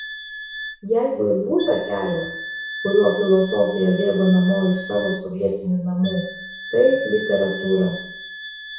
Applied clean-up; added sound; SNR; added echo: none; Wind instrument, woodwind instrument; 13 dB; reverberation time 0.6 s.